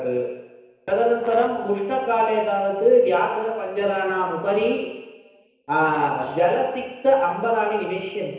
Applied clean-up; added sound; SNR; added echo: none; Brass instrument; 20 dB; reverberation time 1.0 s.